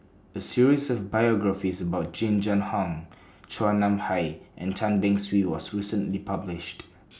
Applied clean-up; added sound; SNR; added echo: none; none; none; none.